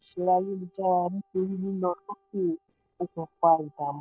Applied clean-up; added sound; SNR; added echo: neural separator model SepFormer DNS4.